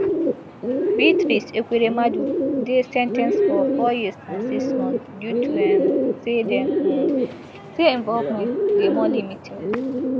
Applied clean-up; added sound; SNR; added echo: none; Bird; -2 dB; none.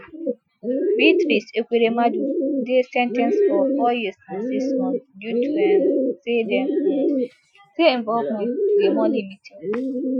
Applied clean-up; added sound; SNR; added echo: classical method Wiener filter.